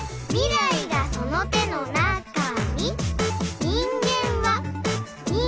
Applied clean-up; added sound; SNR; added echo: none; none; none; none.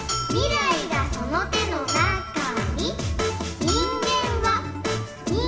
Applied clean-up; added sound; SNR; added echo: none; Bell; 10 dB; reverberation time 1.1 s.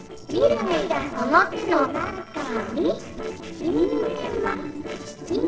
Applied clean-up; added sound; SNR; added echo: neural separator model SepFormer DNS4.